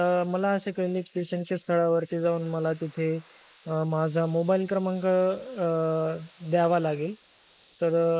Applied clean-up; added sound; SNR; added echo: neural mask model Resemble Enhance denoiser.